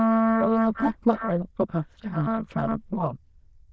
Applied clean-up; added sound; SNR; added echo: neural diffusion model UNIVERSE++.